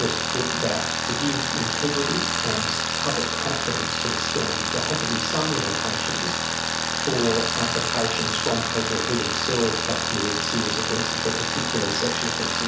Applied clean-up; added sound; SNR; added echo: none; Tools; -3 dB; reverberation time 0.6 s.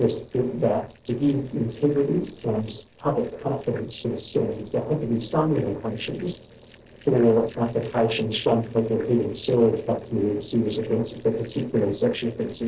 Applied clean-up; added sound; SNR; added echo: neural separator model SepFormer DNS4.